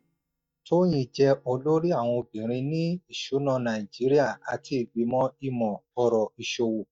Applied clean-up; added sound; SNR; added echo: neural mask model DeepFilterNet 3.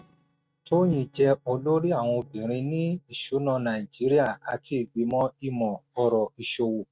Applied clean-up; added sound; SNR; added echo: neural mask model RNNoise.